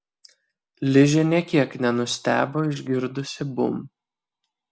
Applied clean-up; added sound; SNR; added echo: none; none; none; none.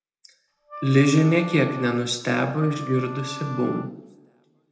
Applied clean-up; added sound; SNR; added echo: none; Wind instrument, woodwind instrument; 14 dB; reverberation time 0.8 s.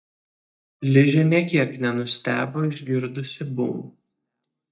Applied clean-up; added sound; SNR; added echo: neural mask model DeepFilterNet 3.